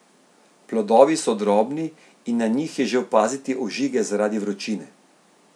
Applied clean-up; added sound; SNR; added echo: none; none; none; none.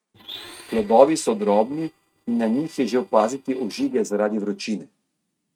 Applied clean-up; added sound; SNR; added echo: neural mask model RNNoise.